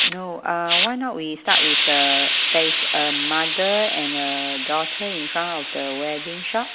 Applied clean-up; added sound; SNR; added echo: none; Hiss; -2 dB; none.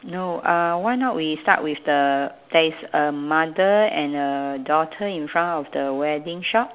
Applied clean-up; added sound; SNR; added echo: none; none; none; none.